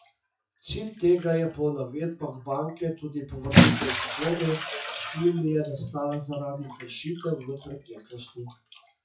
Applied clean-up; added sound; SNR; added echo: classical method WPE with log-MMSE.